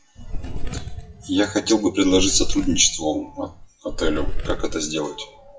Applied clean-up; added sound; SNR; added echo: classical method WPE with log-MMSE.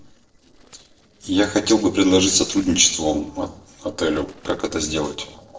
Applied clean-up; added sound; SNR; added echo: neural separator model SepFormer DNS4.